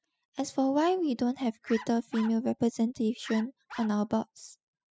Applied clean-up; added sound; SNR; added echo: classical method spectral subtraction.